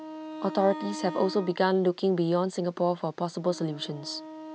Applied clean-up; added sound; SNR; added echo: none; Wind instrument, woodwind instrument; 14 dB; none.